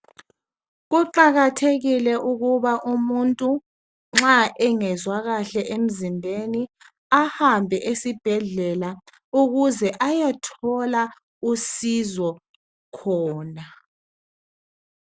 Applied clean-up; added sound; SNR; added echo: none; none; none; none.